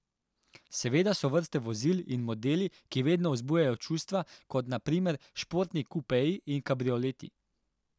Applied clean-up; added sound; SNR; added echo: none; none; none; none.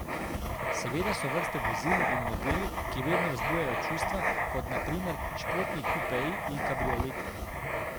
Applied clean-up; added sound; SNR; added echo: none; Writing; -5 dB; none.